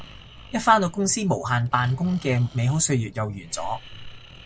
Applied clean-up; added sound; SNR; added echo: none; Breathing; 18 dB; none.